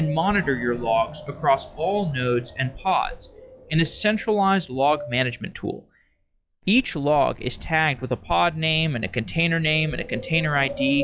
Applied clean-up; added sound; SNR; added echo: classical method log-MMSE.